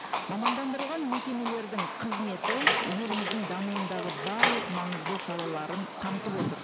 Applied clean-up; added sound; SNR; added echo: none; Door + Livestock, farm animals, working animals; -2 dB; none.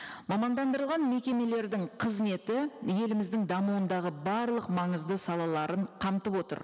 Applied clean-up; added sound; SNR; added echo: none; none; none; none.